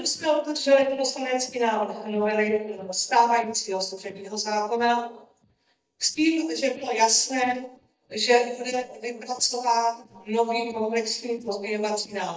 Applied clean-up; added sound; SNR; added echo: neural mask model DeepFilterNet 3.